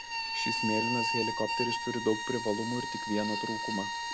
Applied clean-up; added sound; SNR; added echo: none; Bowed string instrument; 0 dB; none.